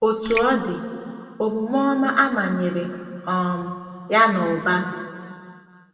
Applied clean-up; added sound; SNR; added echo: none; Raindrop; 10 dB; reverberation time 2.0 s.